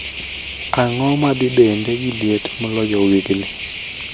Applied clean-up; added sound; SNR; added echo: none; Cricket; 10 dB; none.